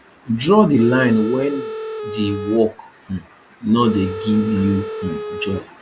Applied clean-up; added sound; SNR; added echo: none; Telephone; 9 dB; none.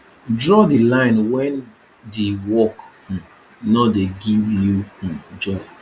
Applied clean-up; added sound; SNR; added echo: none; none; none; none.